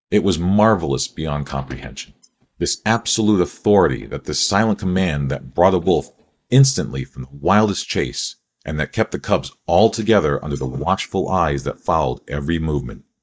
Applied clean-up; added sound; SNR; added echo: neural mask model DeepFilterNet 3.